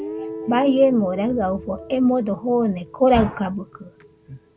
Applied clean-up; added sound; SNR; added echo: none; Guitar; 15 dB; none.